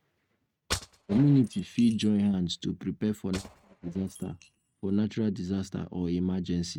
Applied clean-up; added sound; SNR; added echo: neural mask model RNNoise.